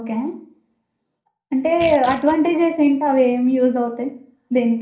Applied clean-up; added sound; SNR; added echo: none; Tearing; 19 dB; reverberation time 0.6 s.